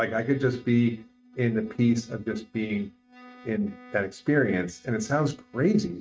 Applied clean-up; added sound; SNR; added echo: neural mask model RNNoise.